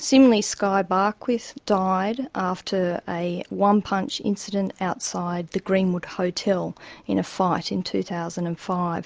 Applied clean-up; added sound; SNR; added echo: none; none; none; none.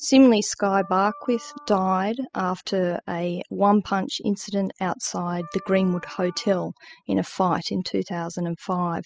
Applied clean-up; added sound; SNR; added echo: classical method spectral subtraction.